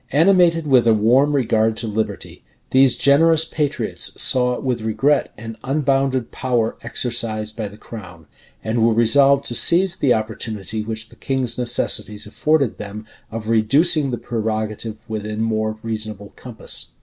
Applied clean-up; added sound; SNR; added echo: none; none; none; none.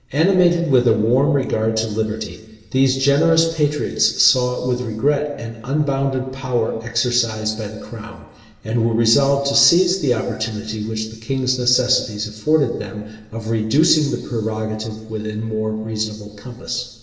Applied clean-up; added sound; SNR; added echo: none; none; none; reverberation time 1.4 s.